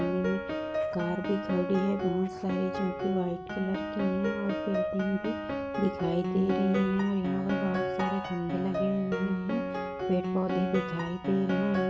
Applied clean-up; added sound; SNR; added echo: none; Piano; 2 dB; none.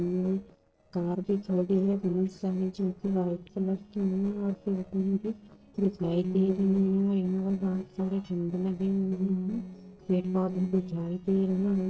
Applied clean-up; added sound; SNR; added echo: neural separator model SepFormer DNS4.